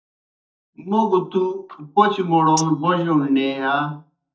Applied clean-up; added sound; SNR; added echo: neural mask model DeepFilterNet 3.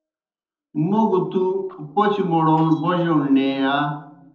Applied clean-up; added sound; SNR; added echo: neural separator model SepFormer DNS4.